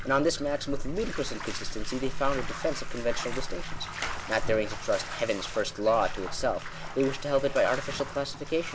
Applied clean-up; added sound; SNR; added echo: none; Bathtub (filling or washing); 3 dB; none.